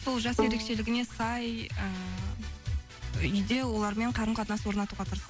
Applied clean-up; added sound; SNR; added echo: none; Bowed string instrument; 6 dB; none.